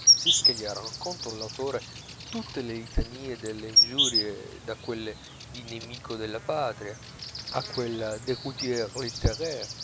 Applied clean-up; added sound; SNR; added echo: none; Insect; -4 dB; none.